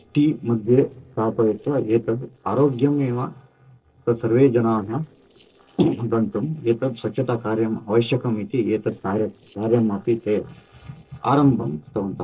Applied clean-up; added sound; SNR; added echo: neural separator model SepFormer DNS4.